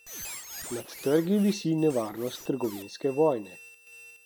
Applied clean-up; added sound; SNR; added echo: none; Squeak; 16 dB; none.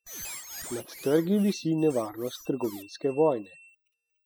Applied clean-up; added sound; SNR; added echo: classical method spectral subtraction.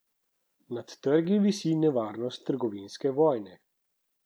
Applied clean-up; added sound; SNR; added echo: none; none; none; none.